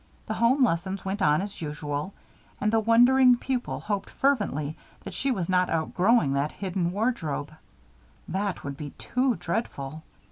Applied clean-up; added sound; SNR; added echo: none; none; none; none.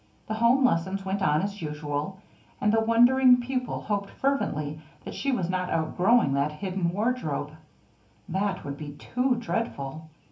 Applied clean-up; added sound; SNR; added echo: none; none; none; reverberation time 0.3 s.